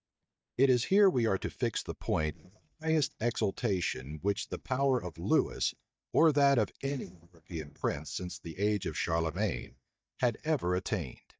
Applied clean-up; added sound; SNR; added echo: neural mask model DeepFilterNet 3.